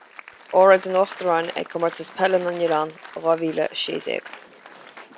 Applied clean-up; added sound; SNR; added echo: none; Applause; 19 dB; none.